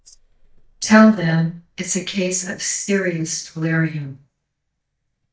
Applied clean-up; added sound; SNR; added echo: neural mask model DeepFilterNet 3.